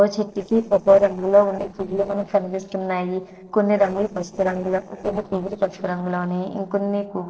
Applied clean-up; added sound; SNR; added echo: neural separator model SepFormer DNS4.